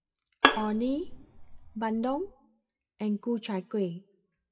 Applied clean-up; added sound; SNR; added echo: classical method WPE with log-MMSE.